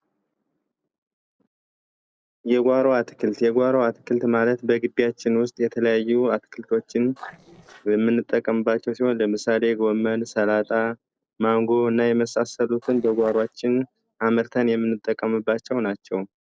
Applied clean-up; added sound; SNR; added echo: neural separator model SepFormer DNS4.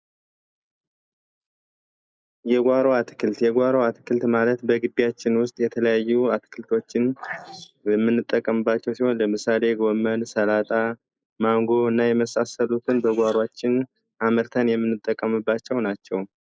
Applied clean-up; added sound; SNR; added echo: neural mask model Resemble Enhance denoiser.